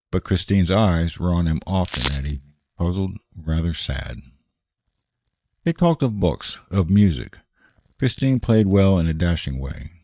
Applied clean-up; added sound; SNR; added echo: neural mask model DeepFilterNet 3.